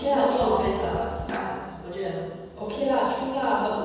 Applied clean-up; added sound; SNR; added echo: none; Drum kit; 13 dB; reverberation time 1.2 s.